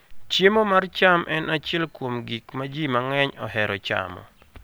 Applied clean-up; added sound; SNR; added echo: none; none; none; none.